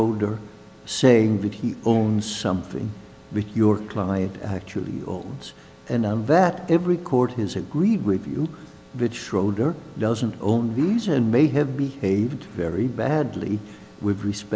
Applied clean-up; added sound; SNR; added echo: none; none; none; none.